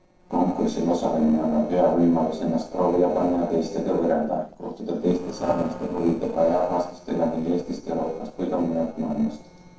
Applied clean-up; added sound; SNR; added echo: neural separator model SepFormer DNS4.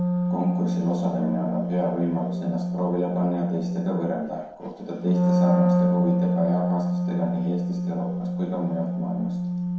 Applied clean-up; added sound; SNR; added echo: none; Wind instrument, woodwind instrument; -4 dB; reverberation time 0.7 s.